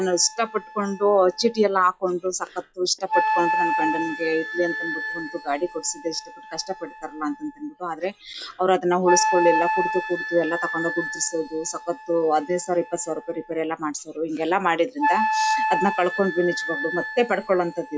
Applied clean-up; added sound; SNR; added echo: classical method log-MMSE.